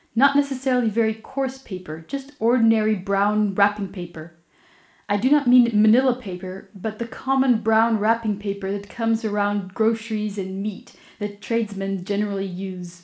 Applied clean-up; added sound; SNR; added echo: none; none; none; reverberation time 0.4 s.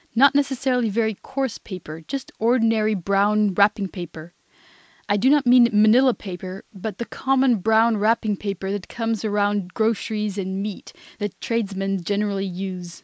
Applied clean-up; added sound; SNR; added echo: none; none; none; none.